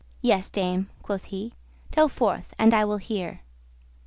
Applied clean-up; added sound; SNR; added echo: none; none; none; none.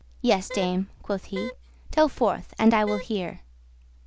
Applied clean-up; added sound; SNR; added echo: none; Wind instrument, woodwind instrument; 14 dB; none.